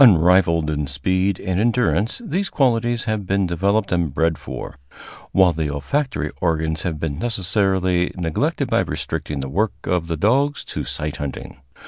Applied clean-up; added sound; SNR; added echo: none; none; none; none.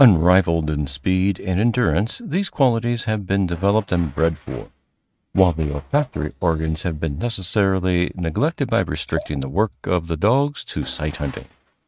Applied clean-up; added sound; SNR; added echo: neural mask model RNNoise.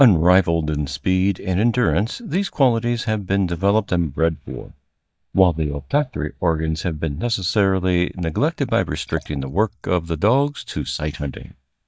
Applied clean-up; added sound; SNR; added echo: neural mask model DeepFilterNet 3.